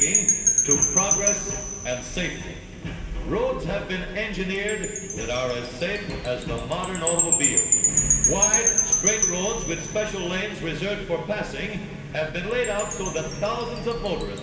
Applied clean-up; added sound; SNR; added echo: none; Wind chime; -2 dB; reverberation time 2.2 s.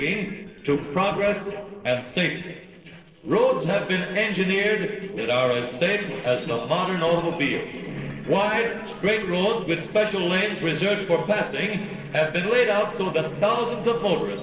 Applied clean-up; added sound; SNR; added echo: neural separator model SepFormer DNS4.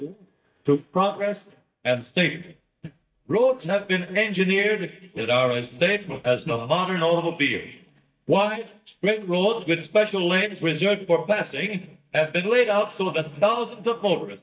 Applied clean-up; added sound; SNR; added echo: neural mask model DeepFilterNet 3.